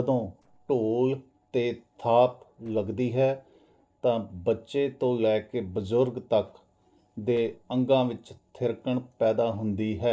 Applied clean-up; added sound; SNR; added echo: neural separator model SepFormer DNS4.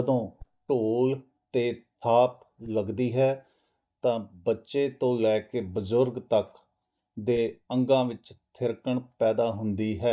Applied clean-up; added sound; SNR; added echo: neural mask model DeepFilterNet 3.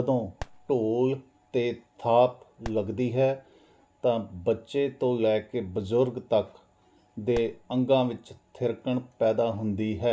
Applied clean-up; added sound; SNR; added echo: none; Fireworks; 18 dB; none.